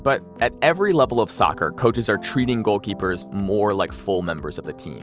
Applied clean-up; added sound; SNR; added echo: none; none; none; none.